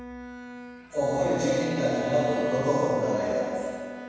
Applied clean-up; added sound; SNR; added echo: none; Bowed string instrument; 10 dB; reverberation time 2.1 s.